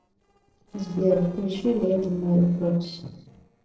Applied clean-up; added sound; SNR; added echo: neural separator model SepFormer DNS4.